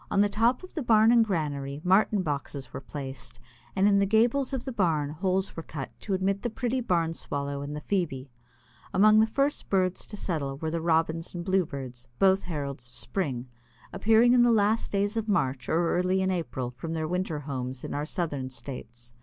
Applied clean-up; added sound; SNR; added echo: none; none; none; none.